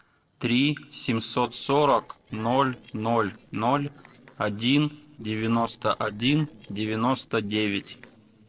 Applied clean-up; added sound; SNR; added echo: neural separator model SepFormer DNS4.